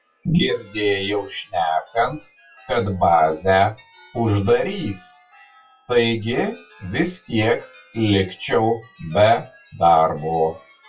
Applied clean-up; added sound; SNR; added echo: classical method WPE with log-MMSE.